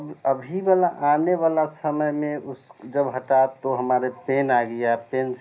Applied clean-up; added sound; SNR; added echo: none; none; none; reverberation time 0.5 s.